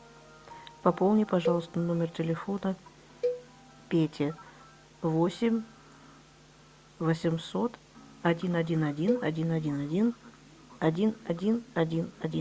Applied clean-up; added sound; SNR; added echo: none; Cowbell; 8 dB; none.